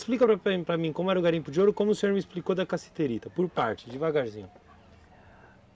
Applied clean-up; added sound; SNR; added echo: none; none; none; none.